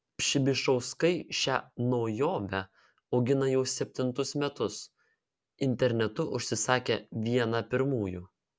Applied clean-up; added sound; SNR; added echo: none; none; none; none.